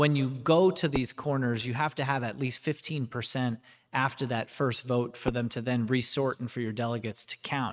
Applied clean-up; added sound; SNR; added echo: neural mask model RNNoise.